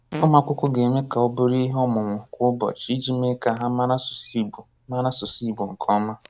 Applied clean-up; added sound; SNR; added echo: none; Fart; 19 dB; none.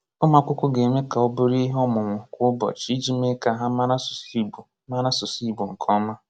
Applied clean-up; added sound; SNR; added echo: none; none; none; none.